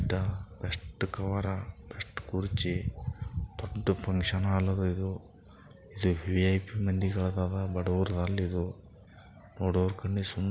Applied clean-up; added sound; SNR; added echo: none; none; none; none.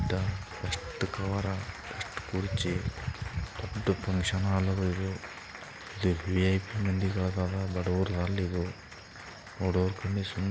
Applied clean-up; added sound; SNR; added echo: none; Applause; 14 dB; none.